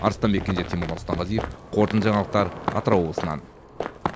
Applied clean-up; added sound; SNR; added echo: none; Run; 8 dB; none.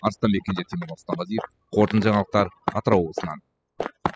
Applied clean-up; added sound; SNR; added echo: classical method spectral subtraction.